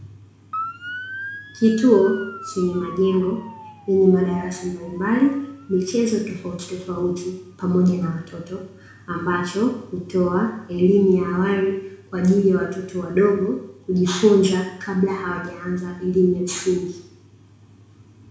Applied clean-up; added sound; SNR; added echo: none; Motor vehicle (road) / Siren; 20 dB; reverberation time 0.6 s.